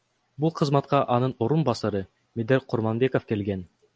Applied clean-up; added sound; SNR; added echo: none; none; none; none.